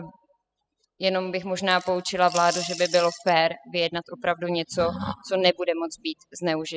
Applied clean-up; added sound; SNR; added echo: classical method spectral subtraction.